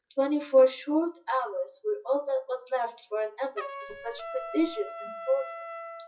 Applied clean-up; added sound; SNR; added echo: none; Trumpet; 14 dB; reverberation time 0.4 s.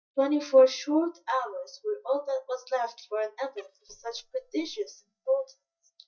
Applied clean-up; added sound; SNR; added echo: neural mask model DeepFilterNet 3.